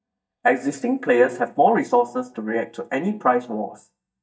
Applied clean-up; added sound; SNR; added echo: neural mask model DeepFilterNet 3.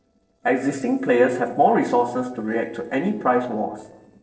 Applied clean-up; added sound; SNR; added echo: neural separator model SepFormer DNS4.